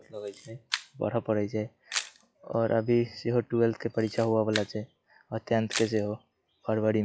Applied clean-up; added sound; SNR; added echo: classical method log-MMSE.